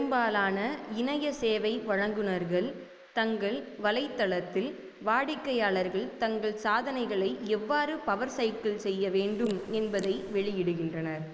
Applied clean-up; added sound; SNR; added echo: neural mask model Resemble Enhance denoiser.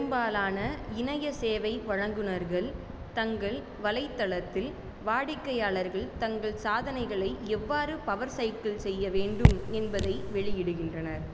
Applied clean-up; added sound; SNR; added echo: none; Raindrop / Drip; -5 dB; none.